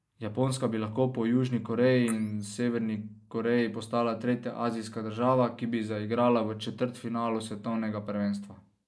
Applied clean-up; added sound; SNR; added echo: neural mask model Resemble Enhance denoiser.